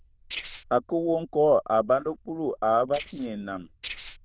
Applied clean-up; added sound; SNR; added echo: neural diffusion model UNIVERSE++.